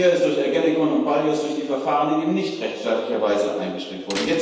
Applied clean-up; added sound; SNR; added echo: none; Slam; 20 dB; reverberation time 1.2 s.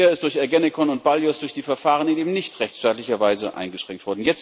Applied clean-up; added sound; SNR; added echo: none; none; none; none.